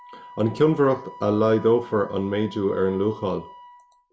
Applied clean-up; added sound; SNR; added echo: none; Wind instrument, woodwind instrument; 20 dB; none.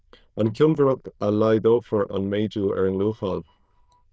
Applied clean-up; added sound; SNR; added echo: neural diffusion model UNIVERSE++.